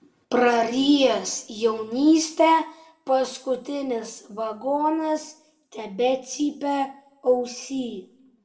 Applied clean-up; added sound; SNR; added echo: none; none; none; reverberation time 0.3 s.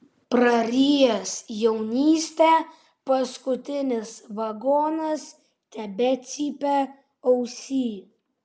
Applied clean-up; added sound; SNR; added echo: none; none; none; none.